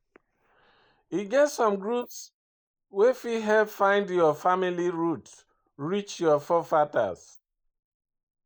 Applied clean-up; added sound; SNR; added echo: neural mask model Resemble Enhance denoiser.